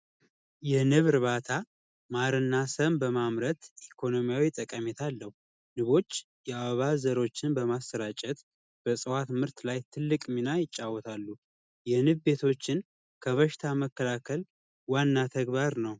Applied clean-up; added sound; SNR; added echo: none; none; none; none.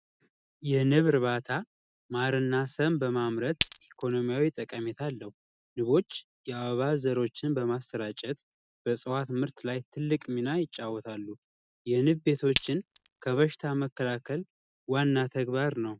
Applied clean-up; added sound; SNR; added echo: none; Glass; 2 dB; none.